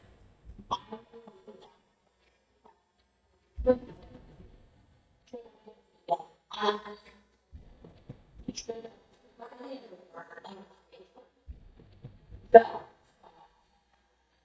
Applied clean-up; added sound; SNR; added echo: neural mask model DeepFilterNet 3.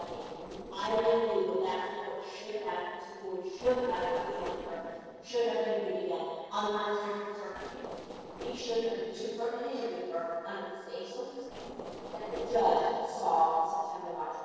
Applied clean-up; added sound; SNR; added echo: neural separator model SepFormer DNS4.